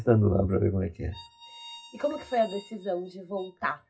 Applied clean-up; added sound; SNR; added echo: classical method WPE with log-MMSE.